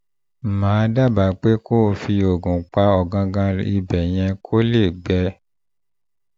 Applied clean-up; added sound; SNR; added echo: none; none; none; none.